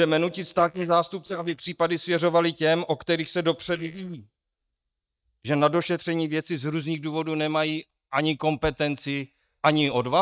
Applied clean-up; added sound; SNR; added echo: neural mask model DeepFilterNet 3.